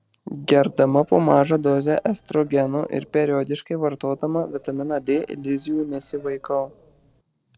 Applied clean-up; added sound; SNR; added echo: neural separator model SepFormer DNS4.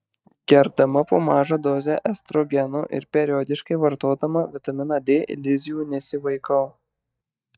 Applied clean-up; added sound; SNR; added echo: neural mask model DeepFilterNet 3.